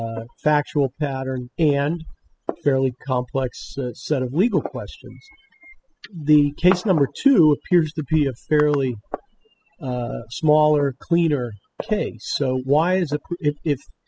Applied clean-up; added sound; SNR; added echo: classical method spectral subtraction.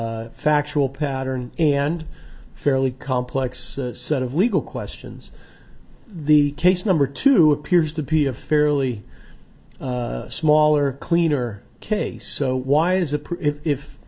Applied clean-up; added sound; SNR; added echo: none; none; none; none.